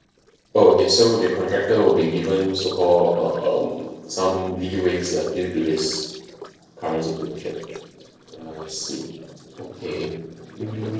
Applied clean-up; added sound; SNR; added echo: neural separator model SepFormer DNS4.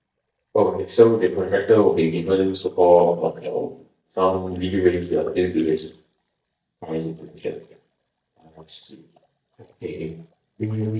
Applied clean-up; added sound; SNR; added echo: neural mask model DeepFilterNet 3.